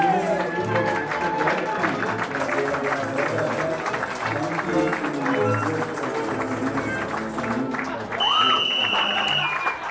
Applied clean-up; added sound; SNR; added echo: none; Applause; -5 dB; reverberation time 1.2 s.